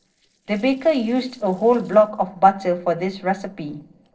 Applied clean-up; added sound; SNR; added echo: neural separator model SepFormer DNS4.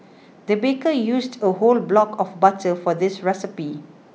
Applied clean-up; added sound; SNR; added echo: none; none; none; none.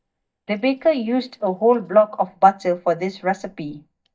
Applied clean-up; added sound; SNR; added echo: neural mask model DeepFilterNet 3.